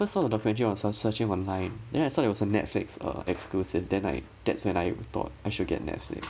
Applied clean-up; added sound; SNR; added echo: none; none; none; none.